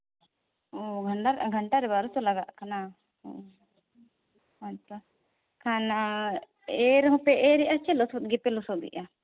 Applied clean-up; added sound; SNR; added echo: none; none; none; none.